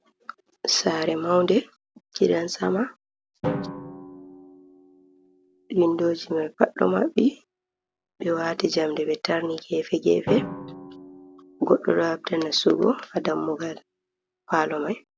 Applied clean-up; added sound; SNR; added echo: none; Drum; 14 dB; none.